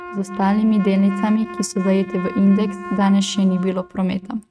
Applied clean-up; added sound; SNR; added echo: neural mask model RNNoise.